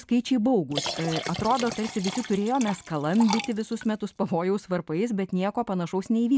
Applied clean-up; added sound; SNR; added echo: none; Liquid; 10 dB; none.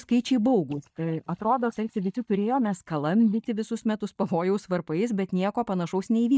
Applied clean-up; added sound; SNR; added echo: neural mask model DeepFilterNet 3.